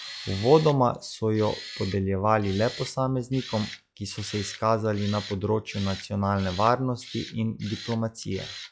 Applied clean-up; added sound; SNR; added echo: classical method log-MMSE.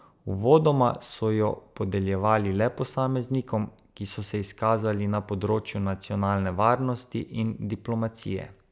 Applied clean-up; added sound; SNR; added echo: none; none; none; none.